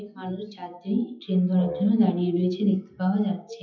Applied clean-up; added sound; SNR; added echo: classical method WPE with log-MMSE.